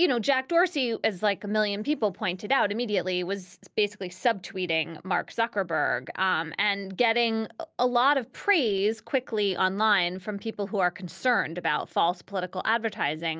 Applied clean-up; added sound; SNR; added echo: none; none; none; none.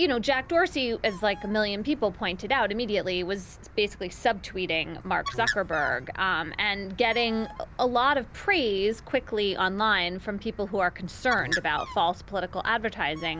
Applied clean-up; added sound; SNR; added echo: none; Bird; 14 dB; none.